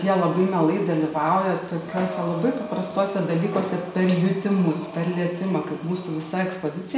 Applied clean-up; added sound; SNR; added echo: none; Breathing; 17 dB; none.